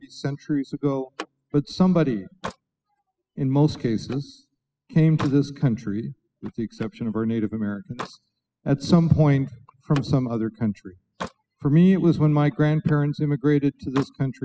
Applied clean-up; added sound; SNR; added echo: classical method spectral subtraction.